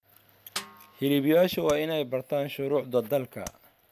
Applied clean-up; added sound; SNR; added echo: none; Tap + Snare drum; 16 dB; none.